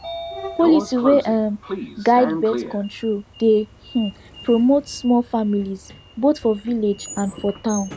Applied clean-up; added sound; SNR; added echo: none; Sliding door; 12 dB; none.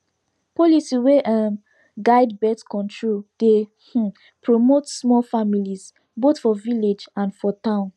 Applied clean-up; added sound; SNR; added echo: none; none; none; none.